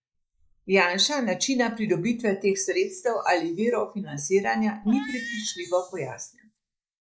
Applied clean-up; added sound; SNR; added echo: neural mask model Resemble Enhance denoiser.